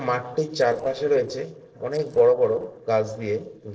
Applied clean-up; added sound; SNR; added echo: neural separator model SepFormer DNS4.